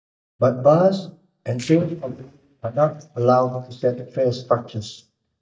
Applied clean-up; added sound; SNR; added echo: neural mask model DeepFilterNet 3.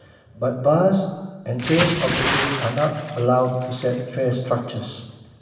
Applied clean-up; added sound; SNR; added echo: none; Bathtub (filling or washing) / Splash, splatter; 7 dB; reverberation time 1.4 s.